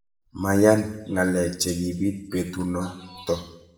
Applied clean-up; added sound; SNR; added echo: none; none; none; reverberation time 0.8 s.